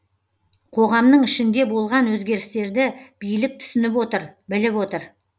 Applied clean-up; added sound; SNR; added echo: none; none; none; none.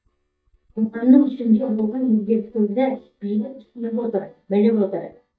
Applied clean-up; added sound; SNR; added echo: neural mask model DeepFilterNet 3.